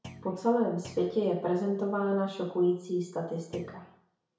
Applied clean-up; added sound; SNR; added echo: none; Thump, thud; 19 dB; reverberation time 0.6 s.